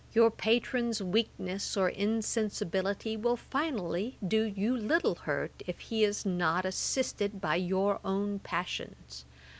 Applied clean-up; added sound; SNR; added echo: none; none; none; none.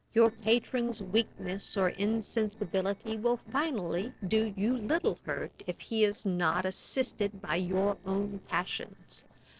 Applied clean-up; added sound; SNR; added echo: neural separator model SepFormer DNS4.